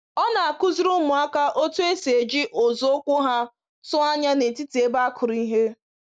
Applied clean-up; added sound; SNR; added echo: none; none; none; none.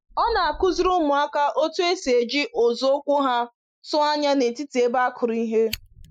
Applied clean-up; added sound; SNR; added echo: classical method Wiener filter.